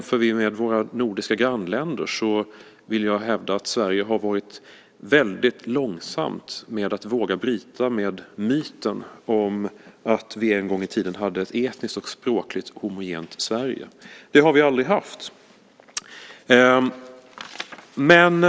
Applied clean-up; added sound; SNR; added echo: none; none; none; none.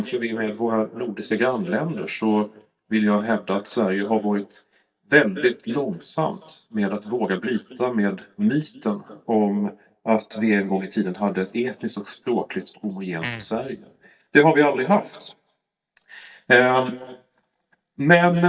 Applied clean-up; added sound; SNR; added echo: neural mask model DeepFilterNet 3.